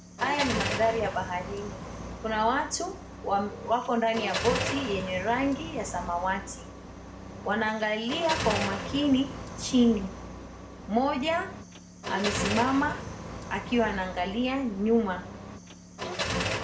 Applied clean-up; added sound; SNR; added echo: none; Car; 6 dB; reverberation time 0.4 s.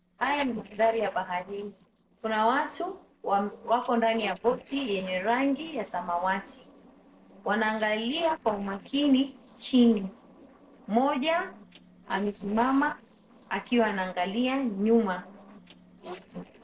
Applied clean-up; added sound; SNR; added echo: neural separator model SepFormer DNS4.